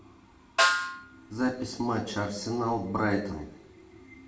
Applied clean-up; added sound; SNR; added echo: none; Snare drum; -2 dB; reverberation time 0.6 s.